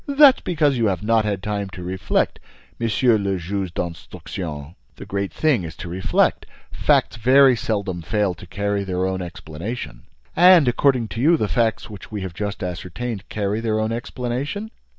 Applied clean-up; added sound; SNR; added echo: none; none; none; none.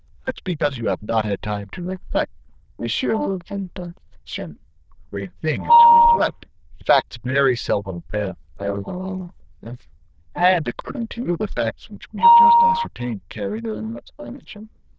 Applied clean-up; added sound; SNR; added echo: neural diffusion model UNIVERSE++.